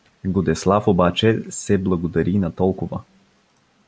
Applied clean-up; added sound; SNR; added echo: none; none; none; none.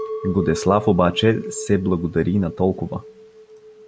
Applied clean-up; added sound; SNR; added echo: none; Chink, clink; 12 dB; none.